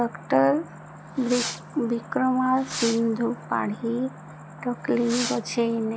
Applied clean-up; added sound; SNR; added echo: none; Fireworks; 11 dB; none.